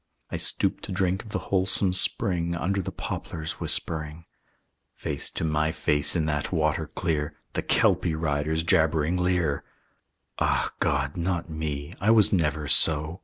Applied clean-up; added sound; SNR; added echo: none; none; none; none.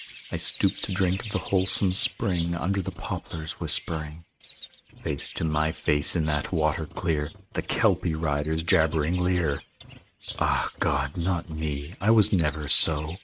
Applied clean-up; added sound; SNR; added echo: neural mask model RNNoise.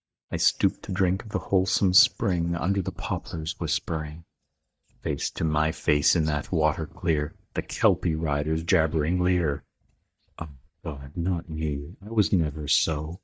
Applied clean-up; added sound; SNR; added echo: neural mask model DeepFilterNet 3.